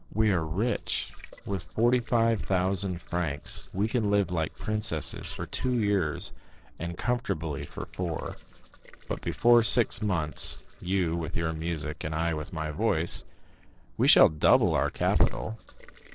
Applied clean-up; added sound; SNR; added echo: neural separator model SepFormer DNS4.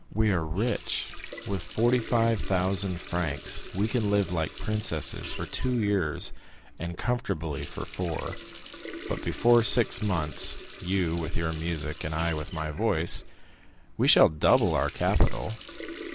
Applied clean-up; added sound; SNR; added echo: none; Water tap, faucet; 15 dB; none.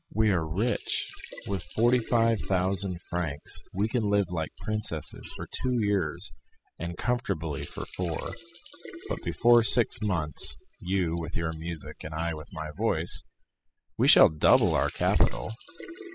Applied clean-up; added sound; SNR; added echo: classical method spectral subtraction.